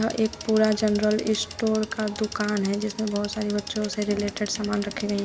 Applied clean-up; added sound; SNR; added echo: none; Bicycle; 15 dB; none.